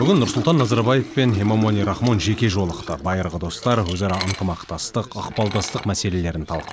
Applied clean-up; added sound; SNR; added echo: none; Liquid; 12 dB; none.